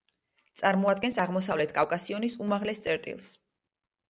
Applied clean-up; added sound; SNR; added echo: none; none; none; none.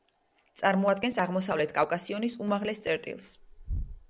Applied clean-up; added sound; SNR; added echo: none; Toilet flush; 13 dB; none.